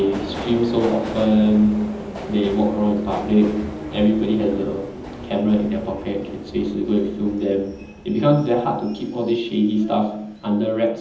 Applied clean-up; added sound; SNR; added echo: none; Subway, metro, underground; 13 dB; reverberation time 0.8 s.